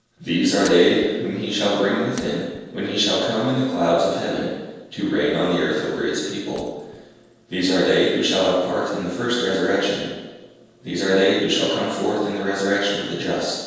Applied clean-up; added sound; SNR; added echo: neural separator model SepFormer DNS4.